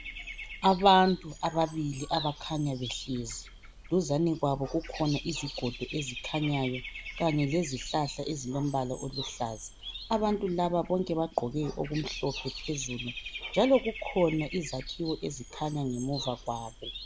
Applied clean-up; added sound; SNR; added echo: none; Bird / Dog; 12 dB; none.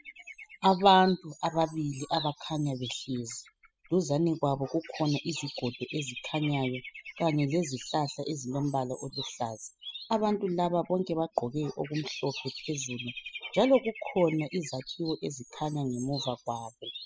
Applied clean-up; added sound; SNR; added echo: classical method spectral subtraction.